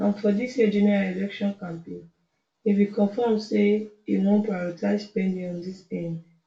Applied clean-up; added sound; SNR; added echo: none; none; none; reverberation time 0.3 s.